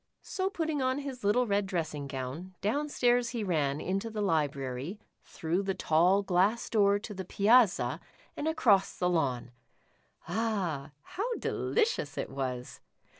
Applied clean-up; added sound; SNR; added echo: none; none; none; none.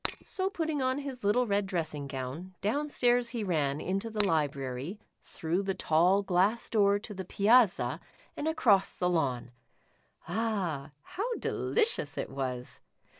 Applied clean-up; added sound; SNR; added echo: none; Shatter; 8 dB; none.